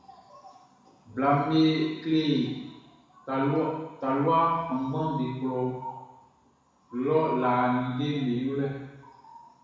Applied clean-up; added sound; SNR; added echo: none; none; none; reverberation time 1.1 s.